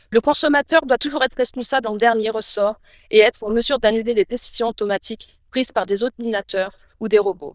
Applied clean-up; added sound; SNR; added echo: neural diffusion model UNIVERSE++.